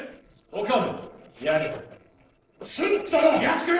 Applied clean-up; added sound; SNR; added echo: neural separator model SepFormer DNS4.